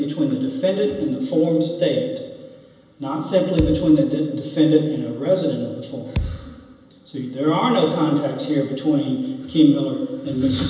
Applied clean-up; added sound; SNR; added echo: none; Thump, thud; 10 dB; reverberation time 1.0 s.